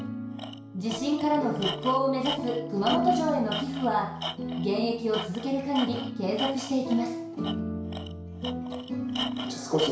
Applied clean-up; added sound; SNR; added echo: none; Tools; 11 dB; reverberation time 0.6 s.